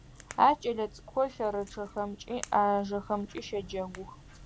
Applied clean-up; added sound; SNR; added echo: none; Crack / Crackle; 18 dB; none.